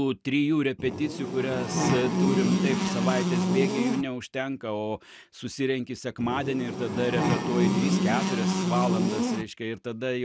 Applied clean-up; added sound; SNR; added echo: none; Buzz; -3 dB; none.